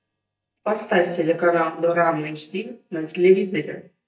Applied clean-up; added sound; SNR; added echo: neural mask model DeepFilterNet 3.